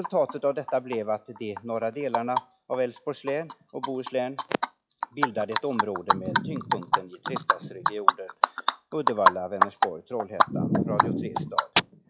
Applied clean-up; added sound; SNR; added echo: classical method log-MMSE.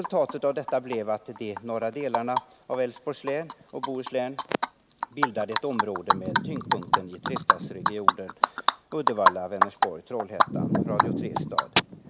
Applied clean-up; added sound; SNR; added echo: none; Animal; -4 dB; none.